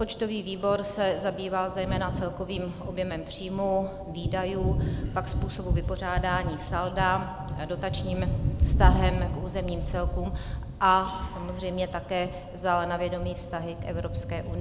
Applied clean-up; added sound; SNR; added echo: none; Thunder; 1 dB; none.